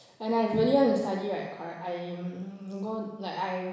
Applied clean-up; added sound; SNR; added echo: none; none; none; reverberation time 1.0 s.